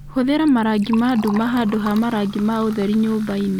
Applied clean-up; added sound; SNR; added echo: none; Liquid; 18 dB; none.